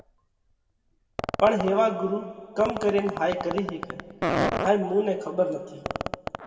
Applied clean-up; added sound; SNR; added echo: none; Fart; 6 dB; reverberation time 1.6 s.